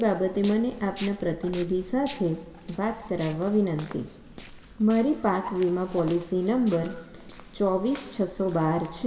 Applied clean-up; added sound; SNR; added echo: none; Walk, footsteps; 19 dB; reverberation time 1.4 s.